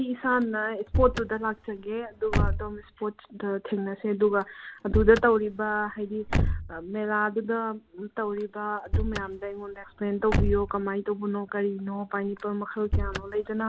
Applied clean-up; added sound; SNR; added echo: none; Slam / Car; 4 dB; none.